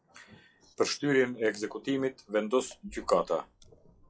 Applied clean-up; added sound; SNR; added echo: classical method log-MMSE.